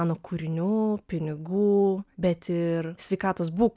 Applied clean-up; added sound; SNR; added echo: none; none; none; none.